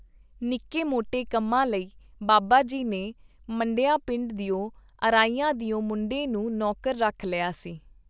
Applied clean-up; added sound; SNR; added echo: none; none; none; none.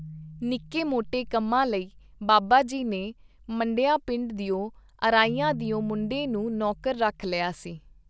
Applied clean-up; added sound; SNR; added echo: none; Keyboard (musical); 19 dB; none.